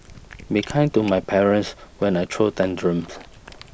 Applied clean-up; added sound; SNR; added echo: none; Cat; 20 dB; none.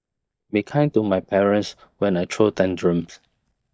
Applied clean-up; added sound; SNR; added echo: neural mask model DeepFilterNet 3.